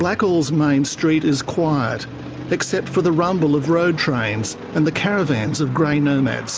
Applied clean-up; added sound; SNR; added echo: none; none; none; none.